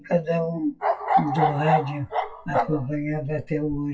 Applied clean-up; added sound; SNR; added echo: classical method WPE with log-MMSE.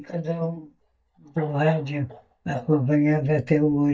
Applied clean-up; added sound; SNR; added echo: neural mask model DeepFilterNet 3.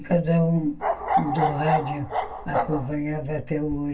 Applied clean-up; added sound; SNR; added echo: none; Bark; 0 dB; reverberation time 0.1 s.